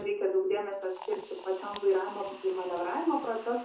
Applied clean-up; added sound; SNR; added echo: none; Liquid; 19 dB; reverberation time 0.6 s.